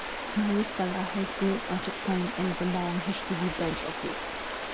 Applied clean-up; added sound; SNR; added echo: none; Stream; 4 dB; none.